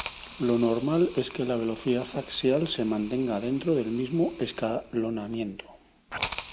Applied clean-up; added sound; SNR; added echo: none; Hiss; 15 dB; none.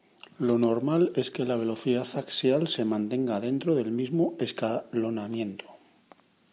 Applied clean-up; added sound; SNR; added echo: none; none; none; none.